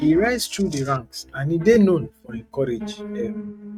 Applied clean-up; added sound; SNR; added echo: neural mask model RNNoise.